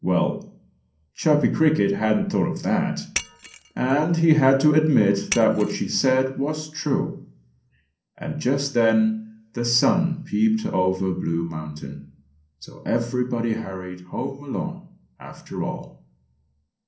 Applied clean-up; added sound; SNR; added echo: none; Shatter; 11 dB; reverberation time 0.6 s.